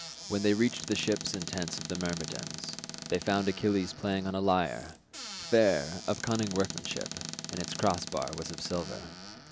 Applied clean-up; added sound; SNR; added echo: none; Squeak / Cupboard open or close; 9 dB; none.